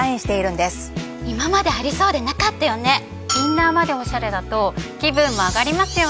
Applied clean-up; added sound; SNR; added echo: none; Bell; 9 dB; none.